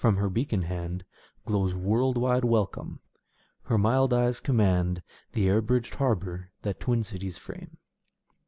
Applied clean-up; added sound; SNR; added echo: none; none; none; none.